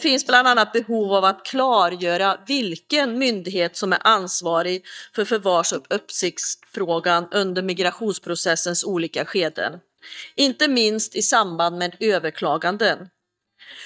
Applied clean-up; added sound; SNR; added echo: neural mask model DeepFilterNet 3.